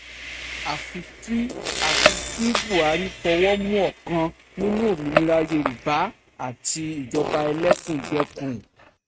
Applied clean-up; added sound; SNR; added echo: neural mask model RNNoise.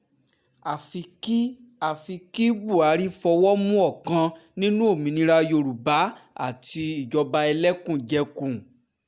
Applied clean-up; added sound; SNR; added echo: none; none; none; none.